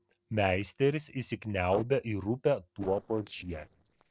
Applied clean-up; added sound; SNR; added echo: neural separator model SepFormer DNS4.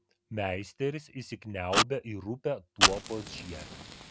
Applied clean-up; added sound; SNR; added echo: none; Fire; -2 dB; none.